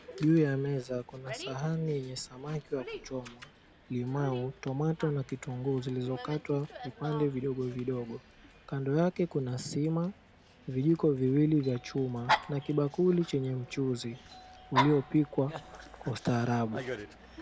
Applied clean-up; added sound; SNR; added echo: none; Dog; 10 dB; none.